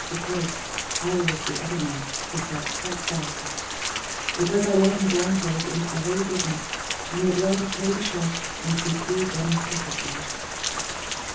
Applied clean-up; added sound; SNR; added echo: none; Rain; 3 dB; reverberation time 0.6 s.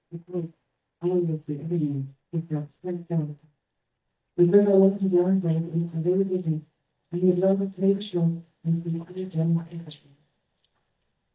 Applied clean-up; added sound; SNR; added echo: neural mask model DeepFilterNet 3.